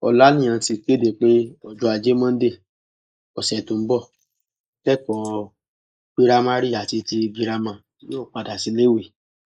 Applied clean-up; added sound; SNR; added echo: neural mask model Resemble Enhance denoiser.